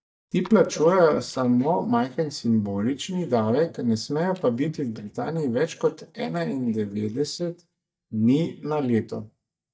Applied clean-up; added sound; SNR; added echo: neural mask model DeepFilterNet 3.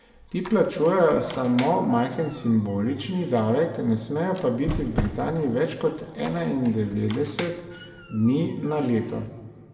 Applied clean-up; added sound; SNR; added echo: none; Squeak; 14 dB; reverberation time 1.5 s.